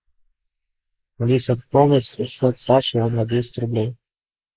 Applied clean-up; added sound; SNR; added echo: neural mask model Resemble Enhance denoiser.